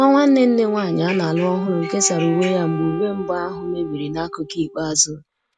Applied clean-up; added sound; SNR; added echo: none; Wind instrument, woodwind instrument; 12 dB; none.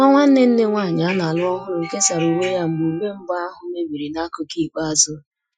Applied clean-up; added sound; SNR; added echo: classical method Wiener filter.